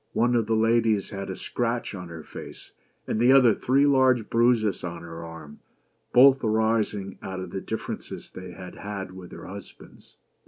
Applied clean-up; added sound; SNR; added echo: none; none; none; none.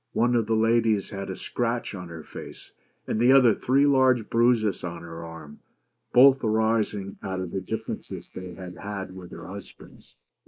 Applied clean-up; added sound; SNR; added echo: neural mask model Resemble Enhance denoiser.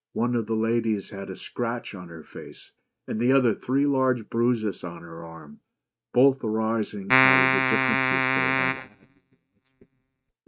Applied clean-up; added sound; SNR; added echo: neural mask model RNNoise.